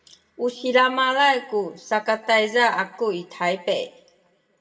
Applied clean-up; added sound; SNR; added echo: none; none; none; reverberation time 0.6 s.